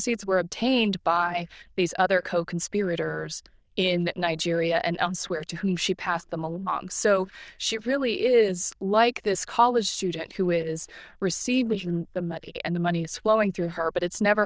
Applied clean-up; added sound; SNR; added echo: neural diffusion model UNIVERSE++.